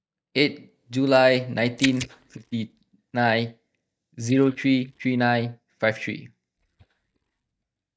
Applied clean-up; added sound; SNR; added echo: neural mask model DeepFilterNet 3.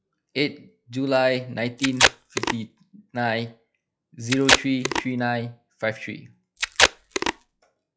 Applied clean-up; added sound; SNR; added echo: classical method log-MMSE.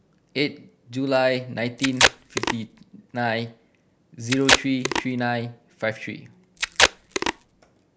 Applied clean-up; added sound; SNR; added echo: none; Packing tape, duct tape; -4 dB; none.